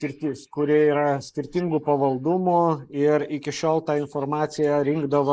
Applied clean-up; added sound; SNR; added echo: neural mask model Resemble Enhance denoiser.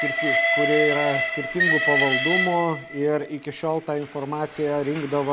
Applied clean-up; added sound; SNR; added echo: none; Train; 0 dB; none.